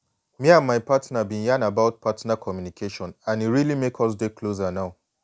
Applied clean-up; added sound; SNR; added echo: none; none; none; none.